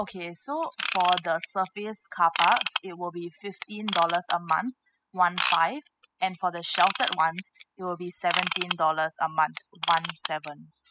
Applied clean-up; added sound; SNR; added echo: classical method spectral subtraction.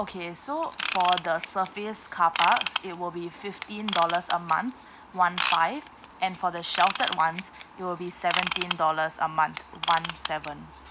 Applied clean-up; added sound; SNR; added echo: none; Ratchet, pawl / Tools; 5 dB; none.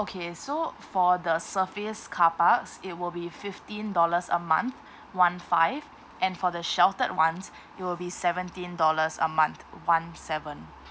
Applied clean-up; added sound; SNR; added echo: none; none; none; none.